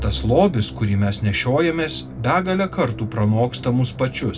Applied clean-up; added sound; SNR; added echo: none; Musical instrument; 13 dB; reverberation time 0.2 s.